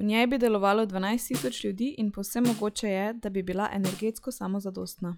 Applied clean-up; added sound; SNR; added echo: classical method log-MMSE.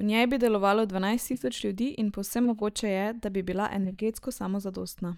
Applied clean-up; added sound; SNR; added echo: neural mask model DeepFilterNet 3.